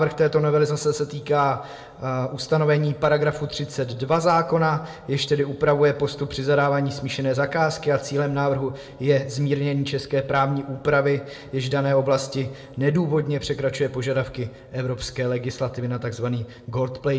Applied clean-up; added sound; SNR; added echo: none; none; none; reverberation time 0.4 s.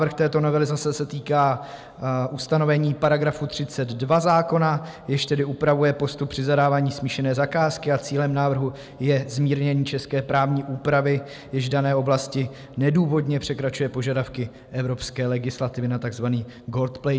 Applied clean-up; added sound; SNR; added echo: none; none; none; none.